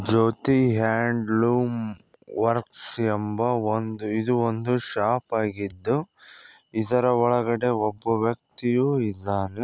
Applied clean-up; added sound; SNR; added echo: none; none; none; none.